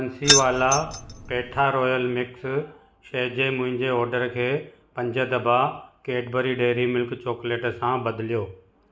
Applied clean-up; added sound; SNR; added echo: none; Keys jangling; 0 dB; none.